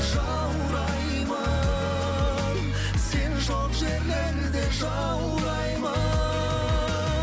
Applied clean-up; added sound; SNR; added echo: none; none; none; none.